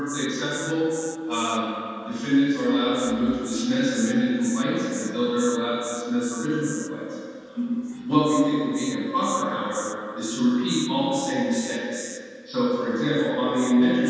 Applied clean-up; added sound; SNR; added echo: none; Insect; 17 dB; reverberation time 2.1 s.